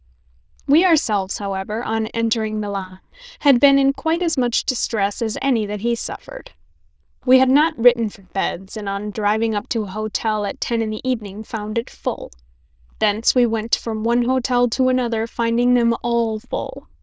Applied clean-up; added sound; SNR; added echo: neural diffusion model UNIVERSE++.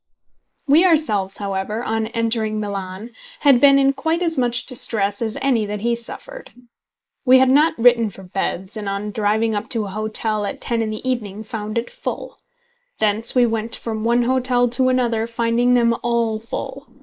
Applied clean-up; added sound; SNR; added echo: neural mask model Resemble Enhance denoiser.